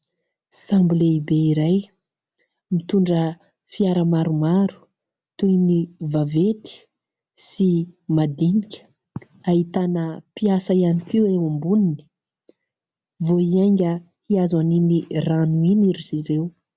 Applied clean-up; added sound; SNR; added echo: none; none; none; none.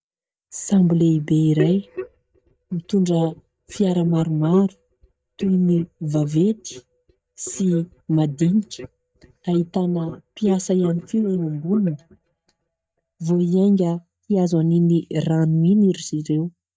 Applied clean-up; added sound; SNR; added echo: neural mask model DeepFilterNet 3.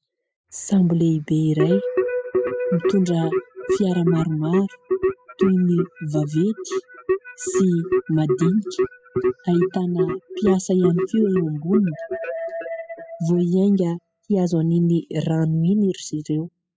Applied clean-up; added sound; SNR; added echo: classical method spectral subtraction.